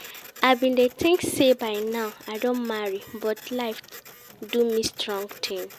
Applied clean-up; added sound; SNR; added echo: none; Printer; 19 dB; none.